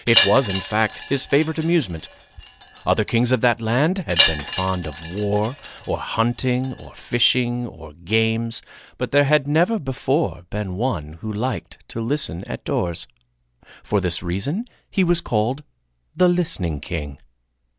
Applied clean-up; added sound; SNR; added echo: none; Wind chime; 6 dB; none.